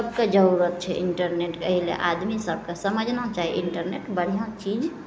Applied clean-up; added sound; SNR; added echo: none; none; none; none.